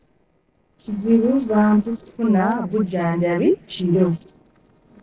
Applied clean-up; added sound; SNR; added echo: neural separator model SepFormer DNS4.